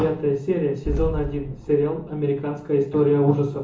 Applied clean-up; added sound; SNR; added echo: none; Boom; 9 dB; reverberation time 0.7 s.